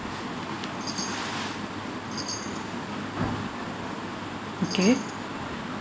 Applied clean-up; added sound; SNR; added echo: none; Chime; 11 dB; none.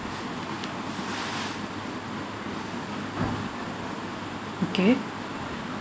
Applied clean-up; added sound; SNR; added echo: none; none; none; none.